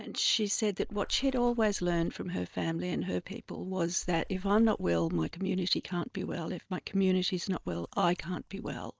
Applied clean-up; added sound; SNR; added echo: neural mask model DeepFilterNet 3.